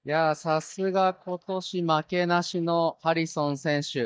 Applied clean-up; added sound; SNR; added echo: neural mask model DeepFilterNet 3.